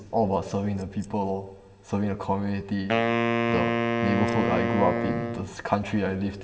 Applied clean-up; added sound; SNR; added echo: none; Wind instrument, woodwind instrument; -1 dB; reverberation time 2.1 s.